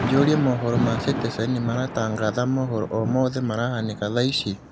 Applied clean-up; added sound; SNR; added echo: none; Thunder / Rain; 7 dB; none.